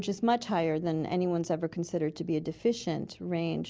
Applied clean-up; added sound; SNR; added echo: none; none; none; none.